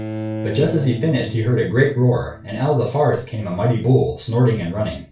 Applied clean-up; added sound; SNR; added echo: none; Bowed string instrument; 13 dB; reverberation time 0.3 s.